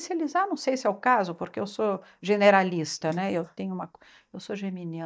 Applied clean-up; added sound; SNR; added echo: neural mask model DeepFilterNet 3.